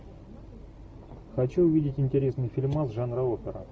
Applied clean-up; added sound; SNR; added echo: none; none; none; none.